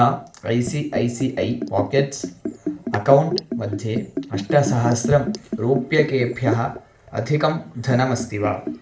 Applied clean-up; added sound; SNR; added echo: none; Liquid; 8 dB; reverberation time 0.4 s.